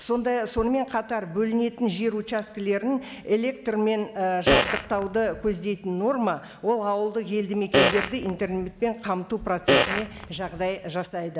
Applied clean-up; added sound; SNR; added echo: none; Fart; -1 dB; none.